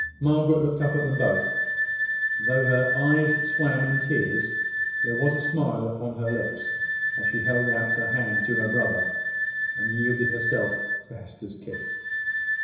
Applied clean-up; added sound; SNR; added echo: none; Wind instrument, woodwind instrument; 1 dB; reverberation time 1.0 s.